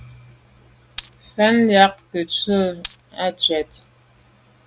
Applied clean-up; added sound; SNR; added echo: none; Glass; 13 dB; none.